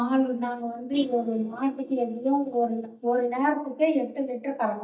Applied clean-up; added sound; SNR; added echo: neural mask model DeepFilterNet 3.